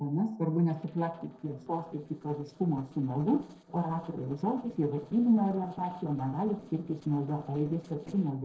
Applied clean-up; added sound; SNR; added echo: neural separator model SepFormer DNS4.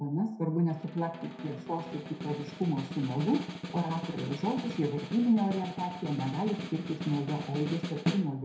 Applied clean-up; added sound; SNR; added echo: none; Snare drum; 8 dB; reverberation time 0.5 s.